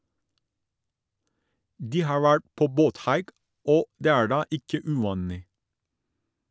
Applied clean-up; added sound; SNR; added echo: none; none; none; none.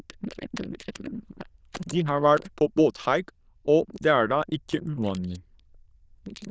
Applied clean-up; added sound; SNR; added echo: neural diffusion model UNIVERSE++.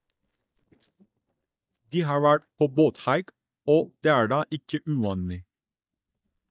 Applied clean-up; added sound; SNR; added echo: neural mask model DeepFilterNet 3.